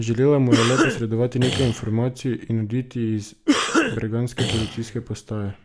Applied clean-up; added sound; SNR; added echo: none; Cough; 1 dB; none.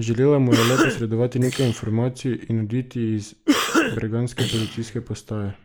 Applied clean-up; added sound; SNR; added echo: neural mask model Resemble Enhance denoiser.